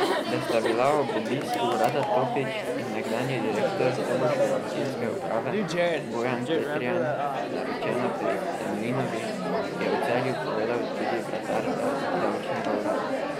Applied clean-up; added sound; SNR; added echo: none; Chatter; -3 dB; none.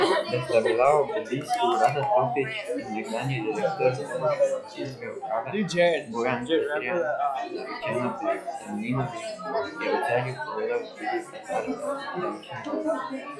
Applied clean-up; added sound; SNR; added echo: classical method log-MMSE.